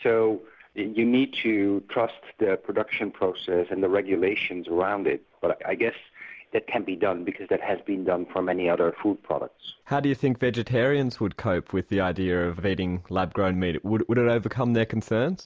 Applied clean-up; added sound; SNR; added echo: none; none; none; none.